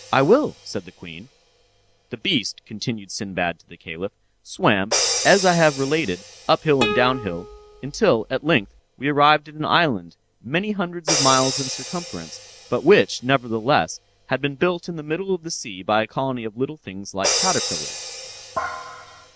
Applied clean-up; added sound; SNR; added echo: none; Plucked string instrument + Crash cymbal; 8 dB; none.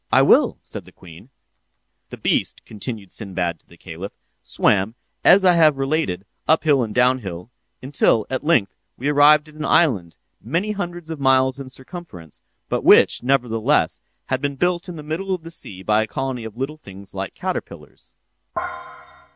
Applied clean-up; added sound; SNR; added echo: none; none; none; none.